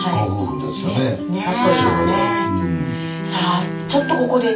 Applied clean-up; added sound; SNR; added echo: none; Wind instrument, woodwind instrument; 7 dB; reverberation time 0.3 s.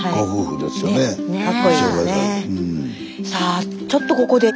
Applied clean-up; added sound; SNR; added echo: none; none; none; none.